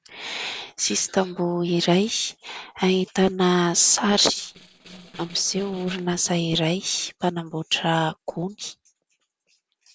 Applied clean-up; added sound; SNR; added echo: neural separator model SepFormer DNS4.